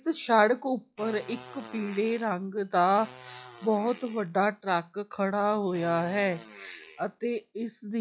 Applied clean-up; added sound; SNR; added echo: classical method log-MMSE.